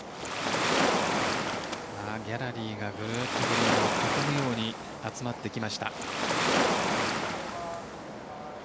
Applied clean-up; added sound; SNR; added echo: none; Waves, surf; -5 dB; none.